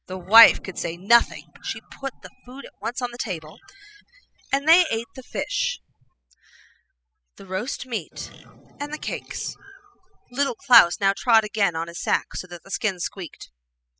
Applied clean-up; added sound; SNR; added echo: classical method spectral subtraction.